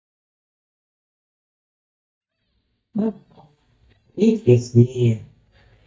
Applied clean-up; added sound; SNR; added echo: neural mask model DeepFilterNet 3.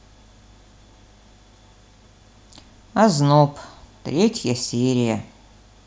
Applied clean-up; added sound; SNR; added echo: none; none; none; none.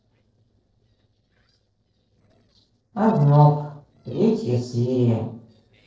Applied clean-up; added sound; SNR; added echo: neural separator model SepFormer DNS4.